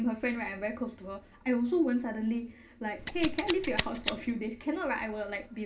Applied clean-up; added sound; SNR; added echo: none; Scissors; -3 dB; reverberation time 2.0 s.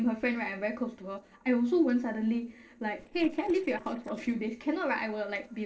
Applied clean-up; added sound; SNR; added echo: neural separator model SepFormer DNS4.